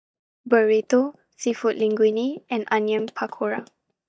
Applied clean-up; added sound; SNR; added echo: neural mask model DeepFilterNet 3.